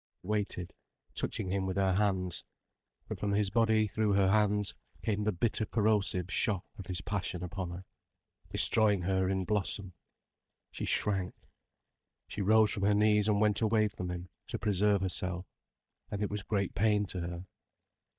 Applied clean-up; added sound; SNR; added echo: neural mask model DeepFilterNet 3.